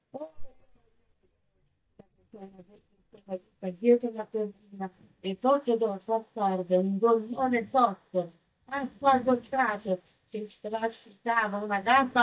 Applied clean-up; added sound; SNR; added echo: neural mask model DeepFilterNet 3.